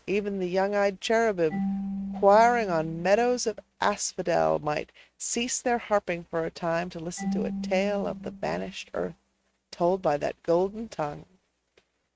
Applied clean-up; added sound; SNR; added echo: neural mask model RNNoise.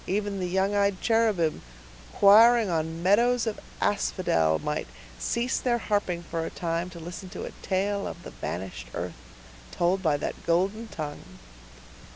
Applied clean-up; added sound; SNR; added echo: none; none; none; none.